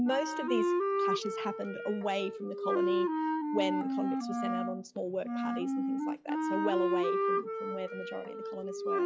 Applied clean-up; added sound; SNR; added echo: classical method log-MMSE.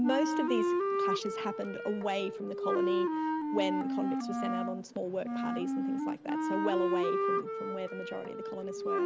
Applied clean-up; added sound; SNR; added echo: none; Wind instrument, woodwind instrument; -4 dB; none.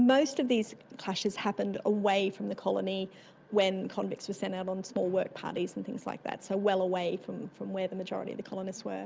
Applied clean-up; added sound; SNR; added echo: none; none; none; none.